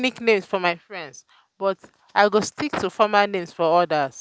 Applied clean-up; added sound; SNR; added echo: none; none; none; none.